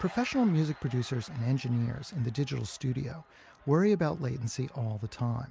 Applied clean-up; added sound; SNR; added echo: none; none; none; none.